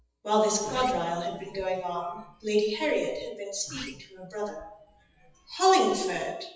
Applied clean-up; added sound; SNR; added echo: classical method WPE with log-MMSE.